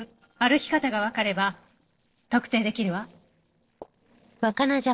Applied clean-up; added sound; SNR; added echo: neural separator model SepFormer DNS4.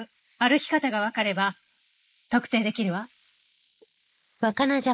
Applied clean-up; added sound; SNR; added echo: neural mask model Resemble Enhance denoiser.